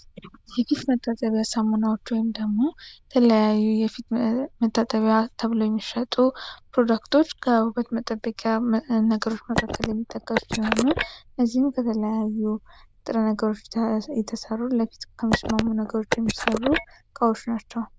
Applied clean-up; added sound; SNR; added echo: neural diffusion model UNIVERSE++.